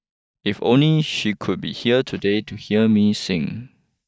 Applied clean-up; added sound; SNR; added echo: neural mask model DeepFilterNet 3.